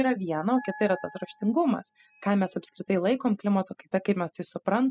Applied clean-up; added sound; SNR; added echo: classical method spectral subtraction.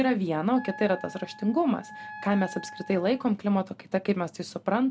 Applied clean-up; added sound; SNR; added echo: none; Wind instrument, woodwind instrument; 16 dB; none.